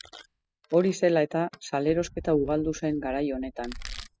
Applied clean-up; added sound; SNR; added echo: classical method spectral subtraction.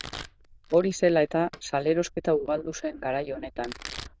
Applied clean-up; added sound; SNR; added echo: neural diffusion model UNIVERSE++.